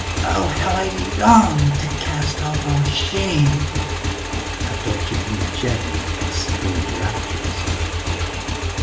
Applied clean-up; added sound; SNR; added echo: none; Motorcycle / Engine; 1 dB; reverberation time 0.5 s.